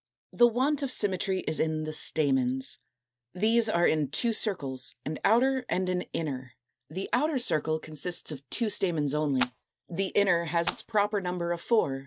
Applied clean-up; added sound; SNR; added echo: neural mask model RNNoise.